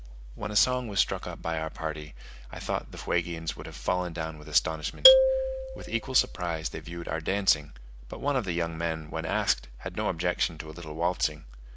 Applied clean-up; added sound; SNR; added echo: none; Marimba, xylophone; -5 dB; none.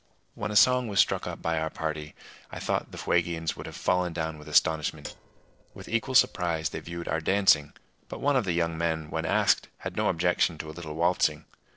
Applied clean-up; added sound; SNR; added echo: neural separator model SepFormer DNS4.